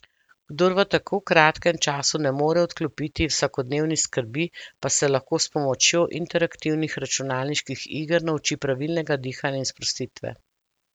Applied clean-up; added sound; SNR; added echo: none; none; none; none.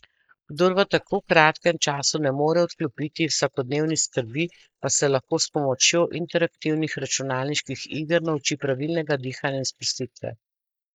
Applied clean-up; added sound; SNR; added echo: neural mask model Resemble Enhance denoiser.